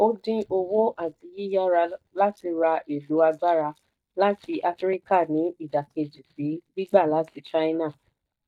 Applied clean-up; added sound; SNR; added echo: neural mask model DeepFilterNet 3.